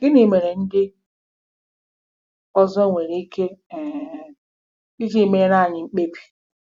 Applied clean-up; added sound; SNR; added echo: none; none; none; none.